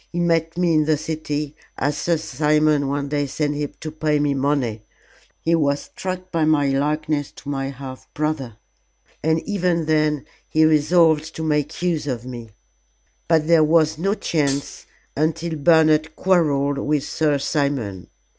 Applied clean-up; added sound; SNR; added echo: none; Hi-hat; 13 dB; none.